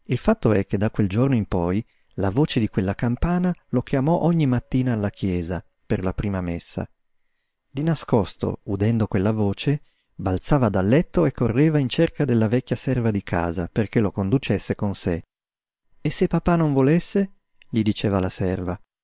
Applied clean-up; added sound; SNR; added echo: neural separator model SepFormer WHAM!.